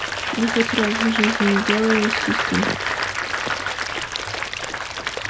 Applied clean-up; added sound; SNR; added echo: none; Applause / Crowd + Stream / Liquid; 0 dB; none.